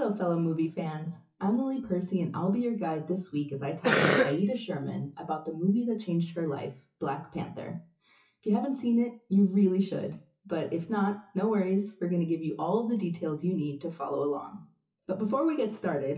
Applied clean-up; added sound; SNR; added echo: classical method WPE with log-MMSE.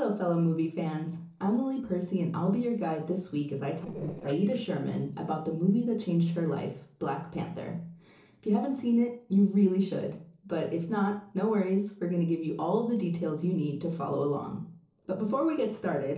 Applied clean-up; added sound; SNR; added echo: neural separator model SepFormer DNS4.